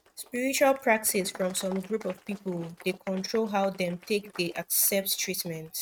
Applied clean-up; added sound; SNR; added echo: neural mask model RNNoise.